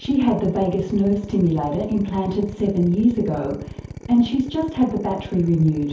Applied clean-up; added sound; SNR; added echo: none; Drill; 14 dB; reverberation time 0.5 s.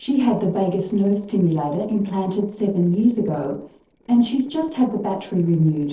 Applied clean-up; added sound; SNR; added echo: neural separator model SepFormer DNS4.